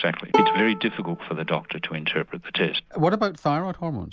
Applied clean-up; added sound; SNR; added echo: none; Bowed string instrument; 2 dB; none.